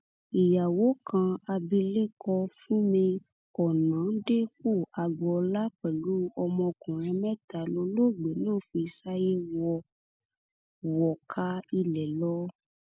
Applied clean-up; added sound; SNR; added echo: none; none; none; none.